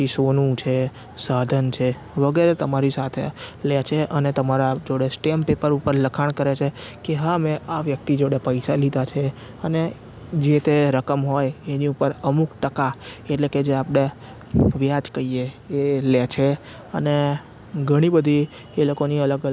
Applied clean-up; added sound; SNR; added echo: none; none; none; none.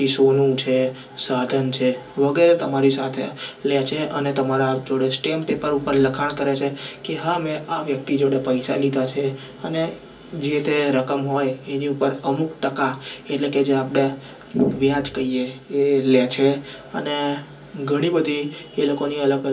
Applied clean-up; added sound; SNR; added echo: none; none; none; reverberation time 0.3 s.